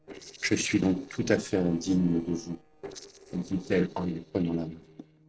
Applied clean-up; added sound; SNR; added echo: neural separator model SepFormer DNS4.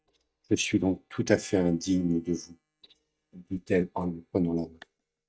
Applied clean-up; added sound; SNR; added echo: neural mask model DeepFilterNet 3.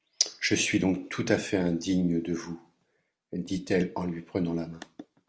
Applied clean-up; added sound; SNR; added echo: none; none; none; none.